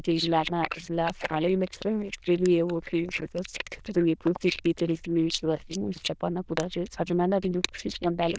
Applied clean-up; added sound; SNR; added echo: neural diffusion model UNIVERSE++.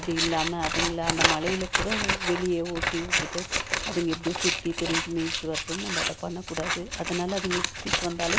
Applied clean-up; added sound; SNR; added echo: none; Scissors; -1 dB; none.